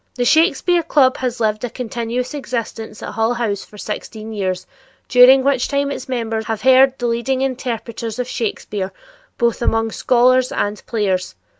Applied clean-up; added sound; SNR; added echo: none; none; none; none.